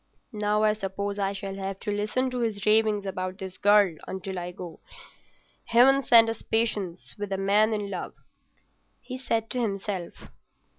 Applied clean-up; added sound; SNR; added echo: none; none; none; none.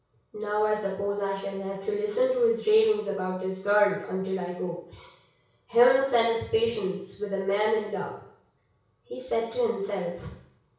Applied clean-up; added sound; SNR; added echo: none; none; none; reverberation time 0.6 s.